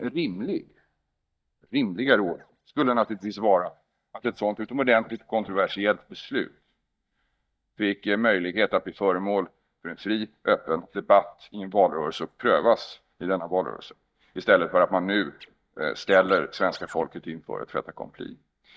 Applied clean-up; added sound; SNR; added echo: neural mask model DeepFilterNet 3.